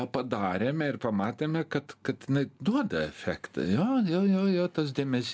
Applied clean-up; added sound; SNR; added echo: none; none; none; none.